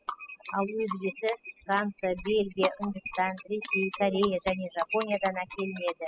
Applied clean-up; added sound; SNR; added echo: classical method spectral subtraction.